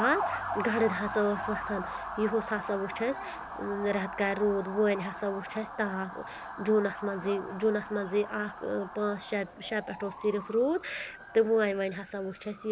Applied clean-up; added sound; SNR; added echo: none; Motor vehicle (road) / Siren; 9 dB; none.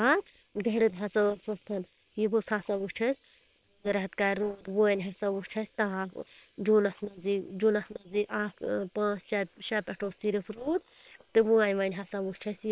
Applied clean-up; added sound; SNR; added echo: neural separator model SepFormer WHAM!.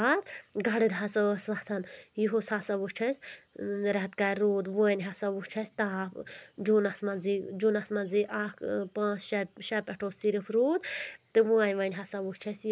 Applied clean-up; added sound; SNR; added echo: none; none; none; none.